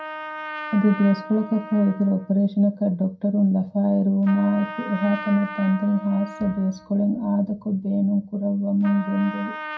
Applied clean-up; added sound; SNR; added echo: none; Trumpet; 14 dB; reverberation time 0.2 s.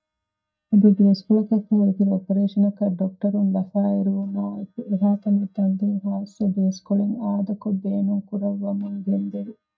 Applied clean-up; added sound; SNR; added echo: neural mask model DeepFilterNet 3.